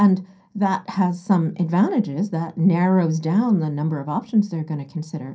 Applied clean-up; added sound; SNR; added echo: none; none; none; reverberation time 0.3 s.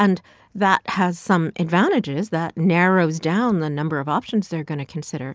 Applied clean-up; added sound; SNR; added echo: none; none; none; none.